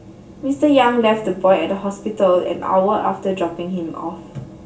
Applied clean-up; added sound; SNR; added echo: none; none; none; reverberation time 0.2 s.